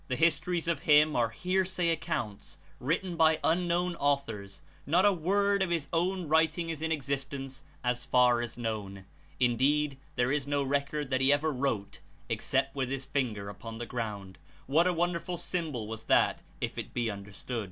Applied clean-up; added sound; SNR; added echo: none; none; none; none.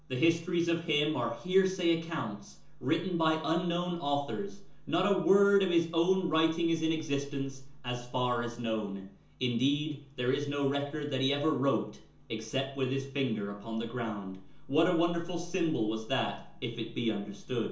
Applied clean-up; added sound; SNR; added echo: none; none; none; reverberation time 0.6 s.